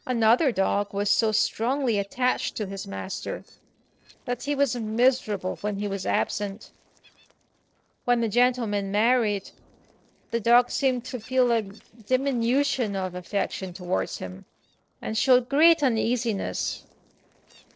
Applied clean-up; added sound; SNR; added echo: neural separator model SepFormer DNS4.